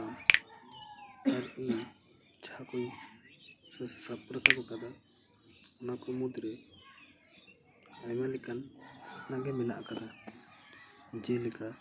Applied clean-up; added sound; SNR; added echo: none; Finger snapping; -4 dB; none.